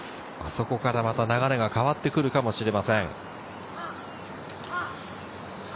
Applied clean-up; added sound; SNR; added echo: none; none; none; none.